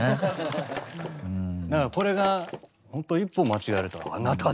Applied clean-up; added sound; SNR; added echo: none; Shatter; 13 dB; none.